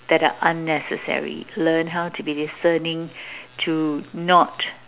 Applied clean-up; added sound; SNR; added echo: none; none; none; none.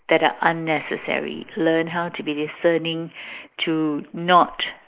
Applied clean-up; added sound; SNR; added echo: neural mask model Resemble Enhance denoiser.